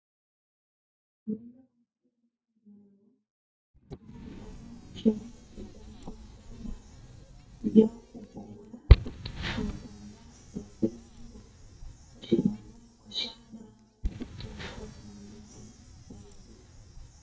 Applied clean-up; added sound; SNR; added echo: neural mask model DeepFilterNet 3.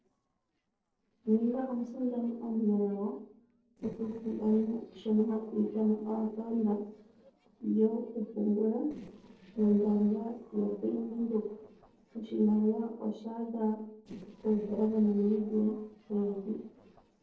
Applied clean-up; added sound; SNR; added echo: neural separator model SepFormer DNS4.